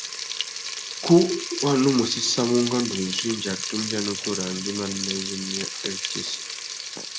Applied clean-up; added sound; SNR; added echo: none; Frying (food); 6 dB; none.